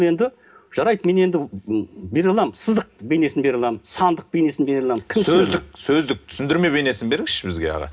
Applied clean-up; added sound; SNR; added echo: none; none; none; reverberation time 0.3 s.